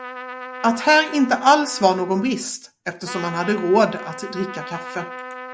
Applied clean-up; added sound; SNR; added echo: none; Trumpet; 13 dB; none.